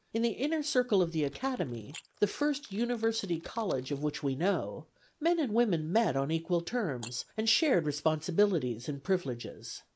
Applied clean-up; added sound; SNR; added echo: neural mask model Resemble Enhance denoiser.